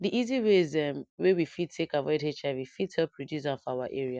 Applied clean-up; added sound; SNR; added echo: none; none; none; none.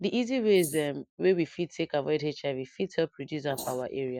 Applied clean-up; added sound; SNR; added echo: neural mask model Resemble Enhance denoiser.